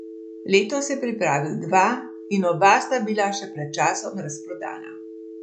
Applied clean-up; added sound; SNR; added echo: none; Telephone; 14 dB; none.